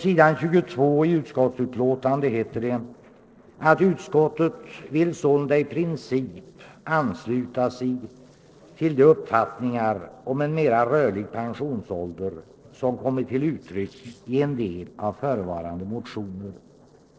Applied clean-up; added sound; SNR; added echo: neural separator model SepFormer DNS4.